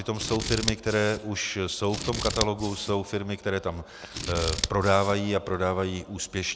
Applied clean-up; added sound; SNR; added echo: none; Scissors; 6 dB; none.